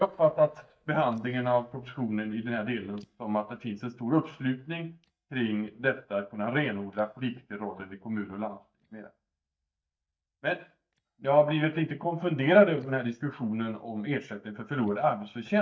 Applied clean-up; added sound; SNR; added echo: neural mask model DeepFilterNet 3.